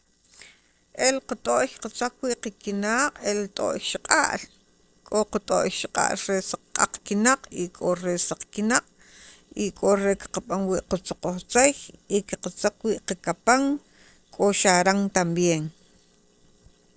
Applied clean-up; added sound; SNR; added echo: neural separator model SepFormer DNS4.